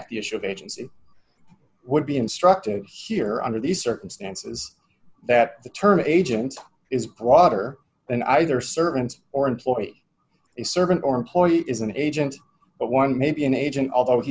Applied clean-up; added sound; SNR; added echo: none; none; none; none.